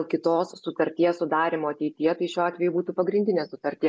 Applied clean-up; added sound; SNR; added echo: none; none; none; none.